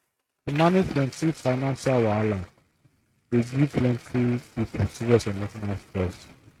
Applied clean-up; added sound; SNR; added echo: neural mask model RNNoise.